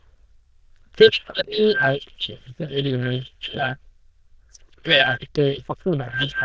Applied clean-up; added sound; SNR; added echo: neural diffusion model UNIVERSE++.